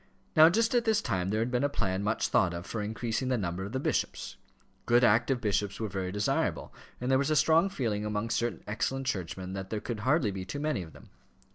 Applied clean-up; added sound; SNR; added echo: none; none; none; none.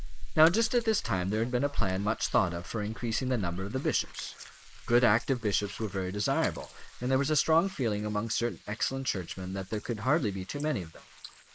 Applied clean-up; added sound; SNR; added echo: neural mask model Resemble Enhance denoiser.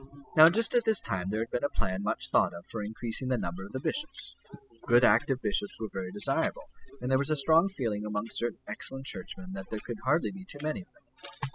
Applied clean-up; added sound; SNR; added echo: classical method spectral subtraction.